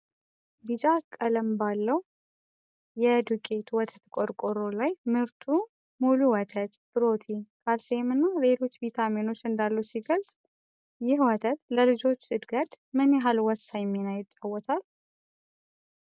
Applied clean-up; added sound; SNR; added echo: none; none; none; none.